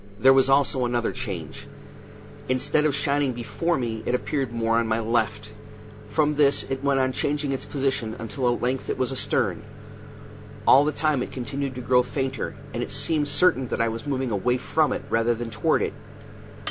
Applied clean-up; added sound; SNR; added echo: none; Microwave oven; 14 dB; none.